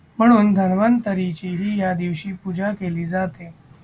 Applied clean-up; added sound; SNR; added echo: none; none; none; none.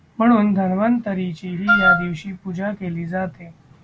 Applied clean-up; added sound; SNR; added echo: none; Wind instrument, woodwind instrument; -4 dB; none.